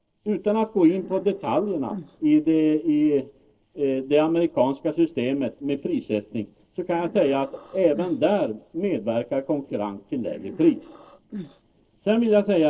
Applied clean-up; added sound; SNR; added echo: neural separator model SepFormer DNS4.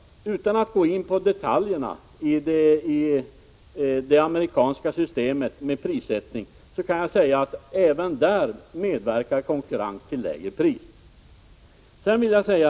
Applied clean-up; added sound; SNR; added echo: none; none; none; none.